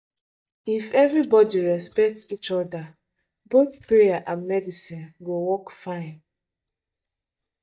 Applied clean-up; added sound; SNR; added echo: neural mask model DeepFilterNet 3.